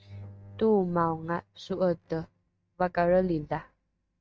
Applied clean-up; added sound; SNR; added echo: neural mask model RNNoise.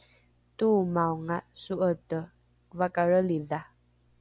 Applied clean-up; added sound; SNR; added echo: none; none; none; none.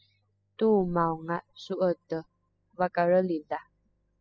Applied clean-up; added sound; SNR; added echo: classical method spectral subtraction.